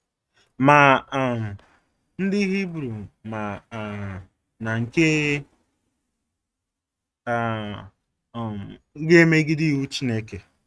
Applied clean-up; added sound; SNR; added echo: neural mask model RNNoise.